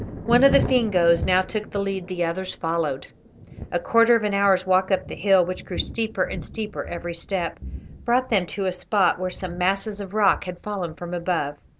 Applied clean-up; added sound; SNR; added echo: none; Thunder; 12 dB; none.